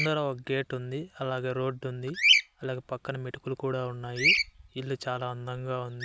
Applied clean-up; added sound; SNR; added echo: none; Bird vocalization, bird call, bird song; -1 dB; none.